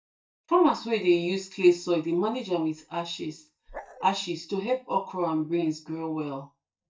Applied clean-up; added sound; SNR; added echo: neural mask model DeepFilterNet 3.